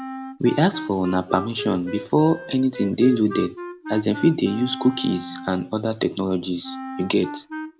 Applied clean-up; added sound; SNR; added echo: none; Wind instrument, woodwind instrument; 12 dB; none.